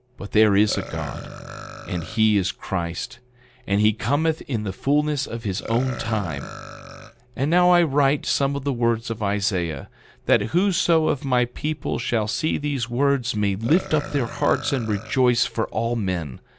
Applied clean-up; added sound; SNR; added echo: none; Burping, eructation; 14 dB; none.